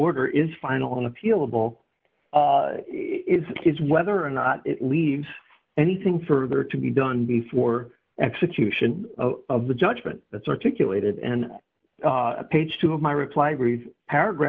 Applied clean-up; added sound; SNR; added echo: none; none; none; none.